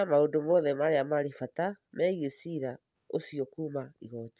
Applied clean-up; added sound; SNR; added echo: none; none; none; none.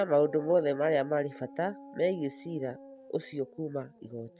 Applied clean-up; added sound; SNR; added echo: none; Dog; 19 dB; none.